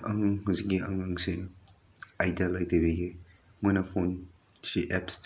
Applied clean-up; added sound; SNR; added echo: none; none; none; none.